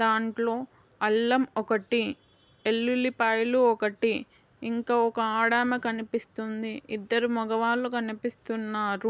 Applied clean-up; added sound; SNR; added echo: none; none; none; none.